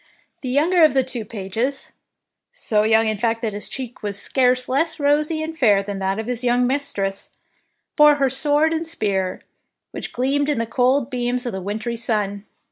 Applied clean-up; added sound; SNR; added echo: none; none; none; none.